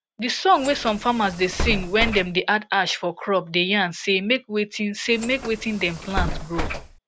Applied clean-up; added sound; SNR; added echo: none; Bus; 6 dB; none.